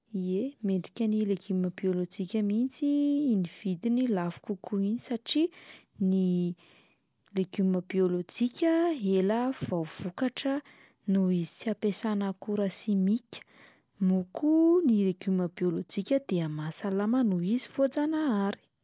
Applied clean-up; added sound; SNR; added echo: none; none; none; none.